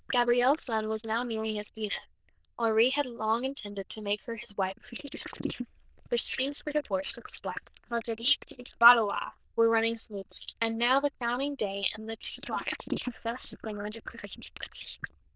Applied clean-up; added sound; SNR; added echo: neural diffusion model UNIVERSE++.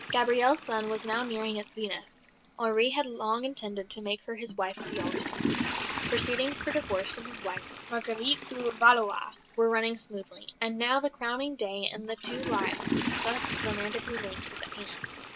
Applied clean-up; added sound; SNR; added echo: none; Toilet flush / Water; 7 dB; none.